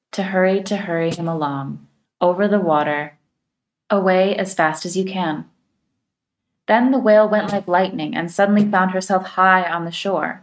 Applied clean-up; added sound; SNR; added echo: neural mask model RNNoise.